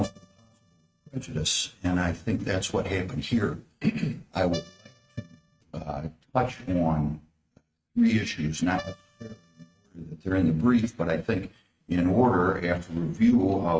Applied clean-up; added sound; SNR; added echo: neural mask model RNNoise.